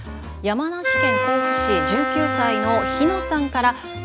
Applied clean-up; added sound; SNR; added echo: none; Wind instrument, woodwind instrument; 0 dB; none.